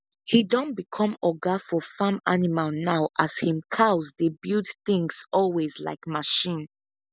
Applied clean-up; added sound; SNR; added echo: none; none; none; none.